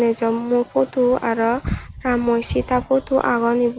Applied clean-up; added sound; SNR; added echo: none; none; none; none.